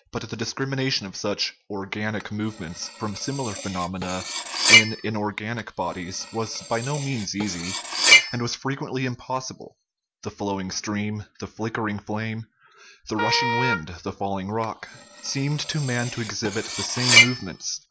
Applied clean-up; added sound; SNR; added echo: none; Cutlery, silverware + Wind instrument, woodwind instrument; -4 dB; none.